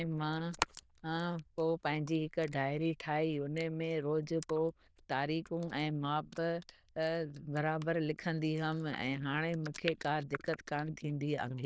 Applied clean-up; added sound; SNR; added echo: neural diffusion model UNIVERSE++.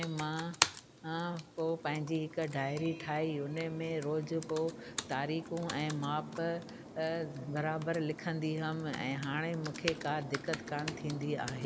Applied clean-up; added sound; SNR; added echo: none; Computer keyboard; 7 dB; none.